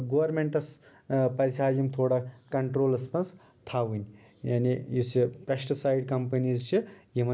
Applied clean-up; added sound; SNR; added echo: none; none; none; none.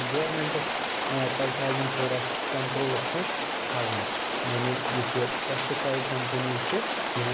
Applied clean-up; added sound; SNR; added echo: none; Rain; -3 dB; none.